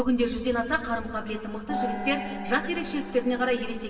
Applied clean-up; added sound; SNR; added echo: none; Gong; 6 dB; reverberation time 2.3 s.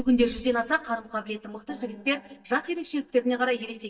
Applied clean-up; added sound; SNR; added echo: neural mask model DeepFilterNet 3.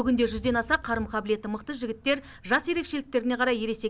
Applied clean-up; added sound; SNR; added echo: none; none; none; none.